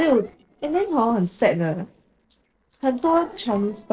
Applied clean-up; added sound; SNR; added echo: neural separator model SepFormer DNS4.